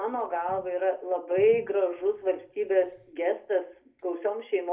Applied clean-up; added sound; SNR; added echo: none; none; none; reverberation time 0.3 s.